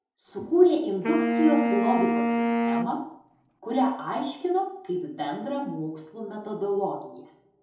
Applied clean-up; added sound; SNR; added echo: none; Wind instrument, woodwind instrument; 0 dB; reverberation time 2.6 s.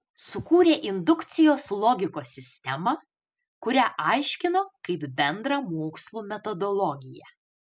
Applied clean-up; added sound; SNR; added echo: none; none; none; none.